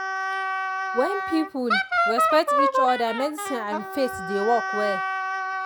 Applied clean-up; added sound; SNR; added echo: none; Wind instrument, woodwind instrument; -1 dB; none.